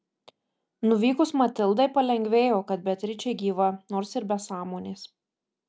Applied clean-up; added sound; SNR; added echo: none; none; none; none.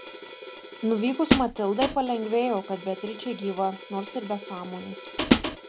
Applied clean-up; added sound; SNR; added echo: none; Hi-hat; 0 dB; none.